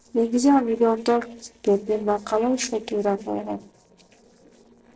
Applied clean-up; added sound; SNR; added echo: neural separator model SepFormer DNS4.